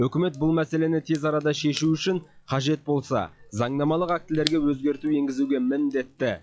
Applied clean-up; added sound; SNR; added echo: classical method log-MMSE.